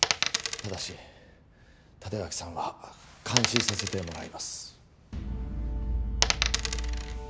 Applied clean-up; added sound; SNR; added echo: none; Coin (dropping); -4 dB; none.